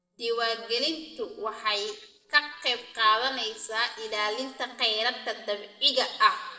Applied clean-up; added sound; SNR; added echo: neural separator model SepFormer DNS4.